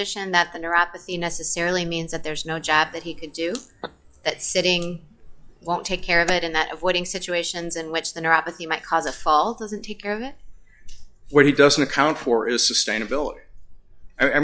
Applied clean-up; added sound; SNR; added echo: classical method log-MMSE.